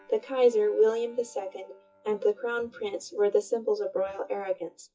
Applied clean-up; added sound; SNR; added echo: classical method WPE with log-MMSE.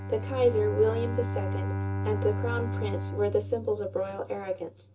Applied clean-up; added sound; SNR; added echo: none; Bowed string instrument; 3 dB; reverberation time 0.2 s.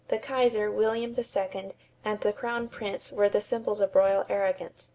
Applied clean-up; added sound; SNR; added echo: none; none; none; none.